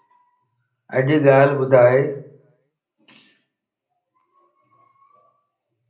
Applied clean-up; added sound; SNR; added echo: none; none; none; reverberation time 0.5 s.